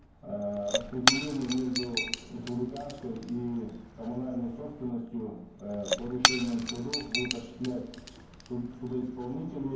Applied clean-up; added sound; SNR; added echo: none; Shatter / Crushing; 0 dB; reverberation time 0.9 s.